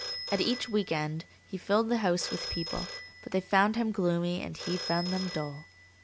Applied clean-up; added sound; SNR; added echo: none; Telephone; 11 dB; none.